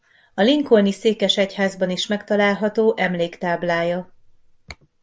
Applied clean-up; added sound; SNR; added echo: none; none; none; none.